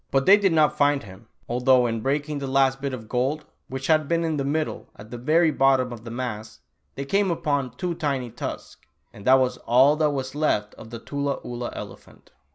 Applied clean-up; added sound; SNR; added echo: none; none; none; none.